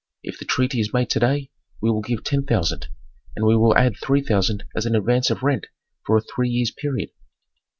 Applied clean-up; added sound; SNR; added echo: none; none; none; none.